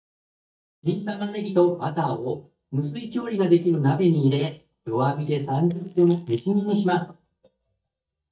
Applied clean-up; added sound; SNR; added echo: neural mask model DeepFilterNet 3.